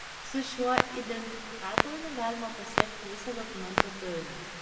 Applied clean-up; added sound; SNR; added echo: none; Clock; -2 dB; reverberation time 1.6 s.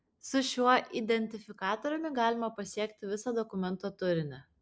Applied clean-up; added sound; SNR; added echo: none; none; none; none.